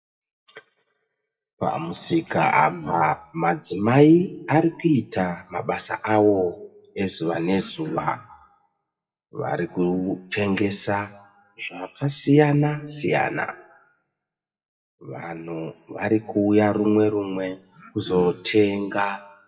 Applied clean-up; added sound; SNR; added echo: classical method WPE with log-MMSE.